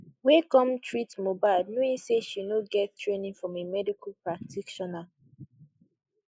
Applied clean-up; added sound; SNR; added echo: neural mask model Resemble Enhance denoiser.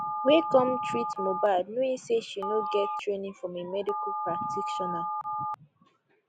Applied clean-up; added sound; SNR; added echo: none; Telephone; 4 dB; none.